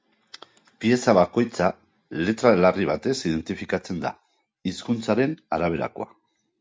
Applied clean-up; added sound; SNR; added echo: none; none; none; none.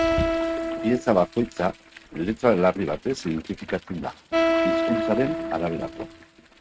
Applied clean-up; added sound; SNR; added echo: neural mask model RNNoise.